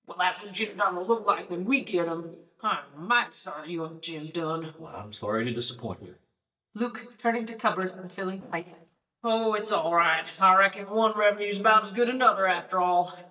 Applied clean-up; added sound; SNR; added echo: neural mask model DeepFilterNet 3.